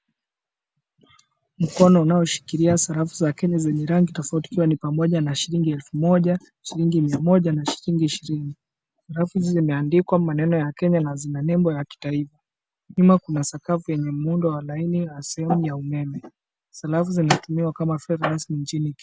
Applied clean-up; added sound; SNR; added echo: none; none; none; none.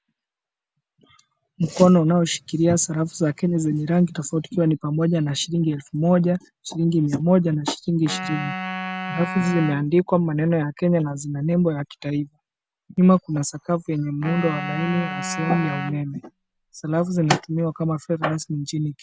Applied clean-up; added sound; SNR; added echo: none; Wind instrument, woodwind instrument; 10 dB; none.